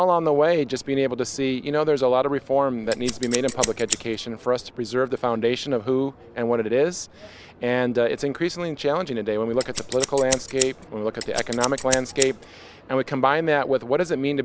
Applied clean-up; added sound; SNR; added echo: none; Scissors; 7 dB; none.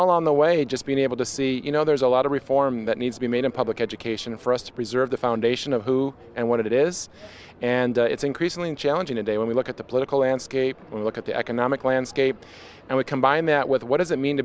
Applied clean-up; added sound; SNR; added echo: none; none; none; none.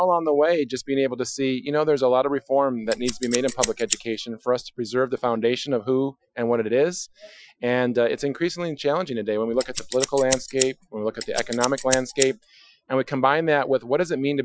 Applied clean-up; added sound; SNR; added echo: classical method Wiener filter.